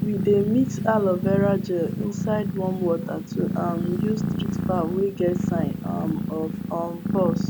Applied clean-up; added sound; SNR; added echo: none; Purr; 1 dB; none.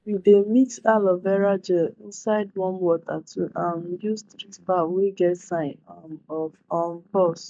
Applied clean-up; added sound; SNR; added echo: neural mask model DeepFilterNet 3.